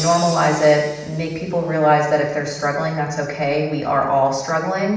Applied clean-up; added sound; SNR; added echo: none; Crash cymbal; 19 dB; reverberation time 1.0 s.